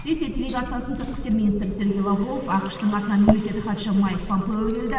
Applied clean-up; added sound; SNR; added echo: none; Fill (with liquid) / Glass; 12 dB; reverberation time 2.5 s.